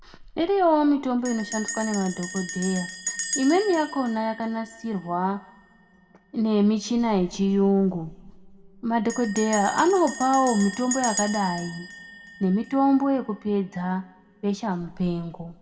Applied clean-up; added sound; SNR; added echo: none; Bell; 13 dB; reverberation time 1.3 s.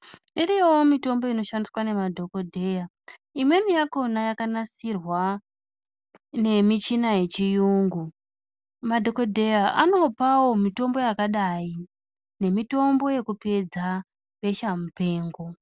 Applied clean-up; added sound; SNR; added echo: none; none; none; none.